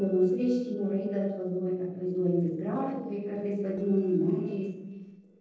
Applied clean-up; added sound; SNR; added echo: neural separator model SepFormer DNS4.